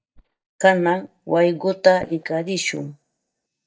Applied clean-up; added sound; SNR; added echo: neural mask model DeepFilterNet 3.